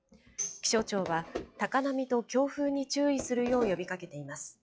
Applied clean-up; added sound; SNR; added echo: classical method log-MMSE.